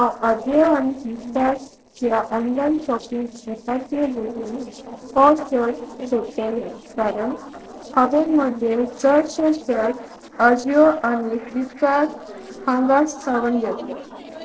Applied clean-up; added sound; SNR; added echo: neural separator model SepFormer DNS4.